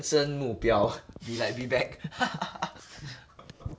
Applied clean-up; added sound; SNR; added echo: none; none; none; none.